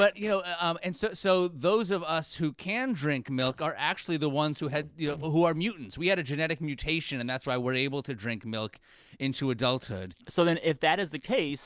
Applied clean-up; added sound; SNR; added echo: neural separator model SepFormer DNS4.